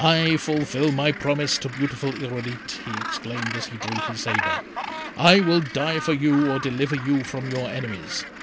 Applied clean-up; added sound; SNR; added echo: none; Gull, seagull; 9 dB; none.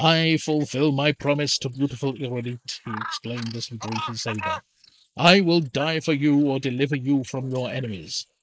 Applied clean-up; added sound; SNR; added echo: neural mask model Resemble Enhance denoiser.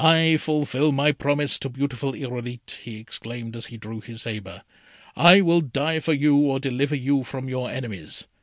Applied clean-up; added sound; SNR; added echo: none; none; none; none.